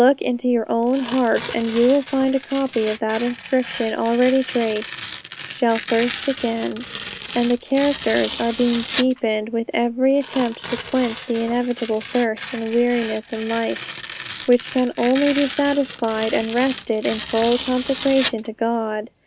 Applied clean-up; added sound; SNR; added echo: none; Tearing; 12 dB; none.